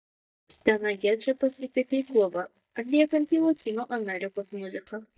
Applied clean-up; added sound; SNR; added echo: neural mask model DeepFilterNet 3.